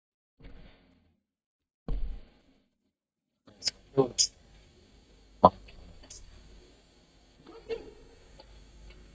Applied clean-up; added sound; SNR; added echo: neural mask model DeepFilterNet 3.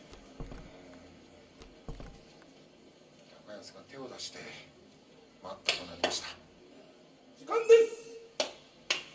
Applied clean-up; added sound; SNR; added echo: none; Door; 15 dB; reverberation time 0.3 s.